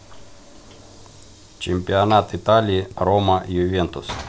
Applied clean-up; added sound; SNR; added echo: none; Sliding door / Train; 20 dB; none.